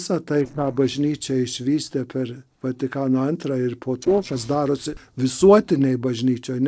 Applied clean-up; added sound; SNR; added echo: neural separator model SepFormer DNS4.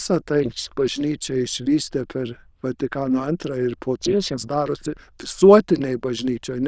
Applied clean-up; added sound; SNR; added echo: neural diffusion model UNIVERSE++.